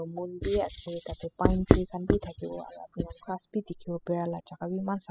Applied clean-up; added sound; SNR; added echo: classical method spectral subtraction.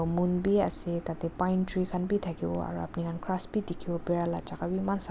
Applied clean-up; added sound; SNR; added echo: none; none; none; none.